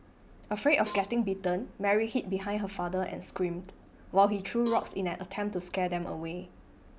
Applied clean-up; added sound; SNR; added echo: none; Cowbell; 19 dB; none.